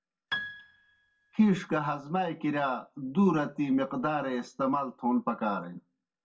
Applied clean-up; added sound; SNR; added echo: none; Piano; 12 dB; reverberation time 0.2 s.